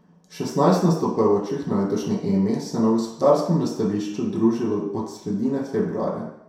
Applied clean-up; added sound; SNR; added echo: none; none; none; reverberation time 0.7 s.